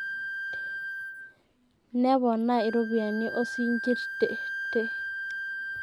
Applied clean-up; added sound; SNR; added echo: none; Wind instrument, woodwind instrument; 6 dB; none.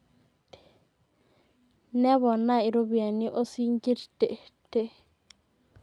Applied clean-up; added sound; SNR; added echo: none; none; none; none.